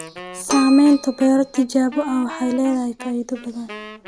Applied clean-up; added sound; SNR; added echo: none; Keyboard (musical) + Wind instrument, woodwind instrument; 14 dB; none.